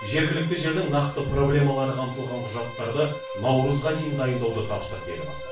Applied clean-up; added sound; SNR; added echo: none; Bowed string instrument; 12 dB; reverberation time 0.3 s.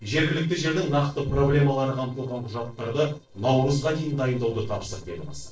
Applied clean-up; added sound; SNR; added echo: neural separator model SepFormer DNS4.